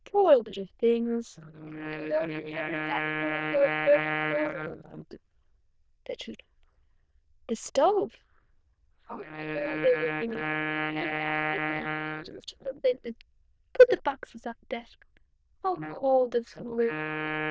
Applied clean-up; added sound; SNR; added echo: neural diffusion model UNIVERSE++.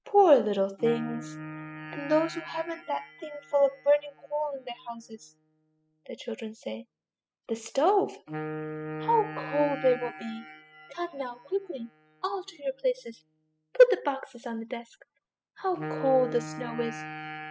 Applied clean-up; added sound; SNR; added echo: classical method spectral subtraction.